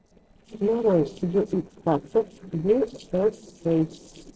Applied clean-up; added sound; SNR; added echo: neural separator model SepFormer DNS4.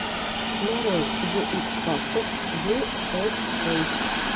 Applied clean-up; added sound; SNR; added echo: none; Hiss; -3 dB; none.